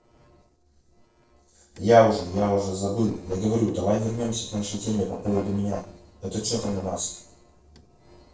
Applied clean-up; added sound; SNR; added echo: neural separator model SepFormer DNS4.